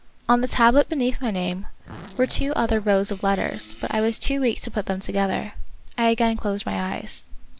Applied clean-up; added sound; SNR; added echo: none; Zipper (clothing) + Fart; 20 dB; none.